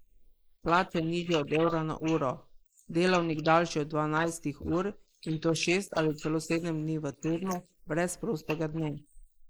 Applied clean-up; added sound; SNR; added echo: neural mask model Resemble Enhance denoiser.